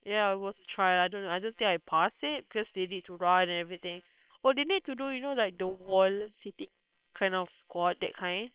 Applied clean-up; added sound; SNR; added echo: neural separator model SepFormer WHAM!.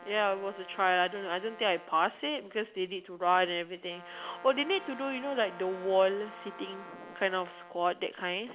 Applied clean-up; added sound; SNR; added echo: none; Brass instrument + Wind instrument, woodwind instrument; 18 dB; none.